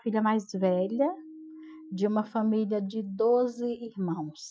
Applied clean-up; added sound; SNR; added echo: classical method Wiener filter.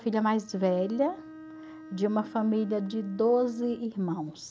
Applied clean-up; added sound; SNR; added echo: none; Bowed string instrument; 19 dB; none.